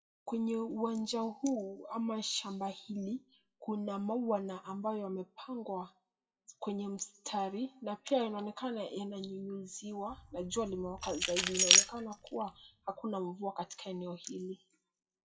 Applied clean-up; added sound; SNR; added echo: classical method WPE with log-MMSE.